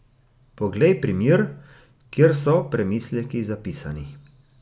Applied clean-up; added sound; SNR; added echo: none; none; none; none.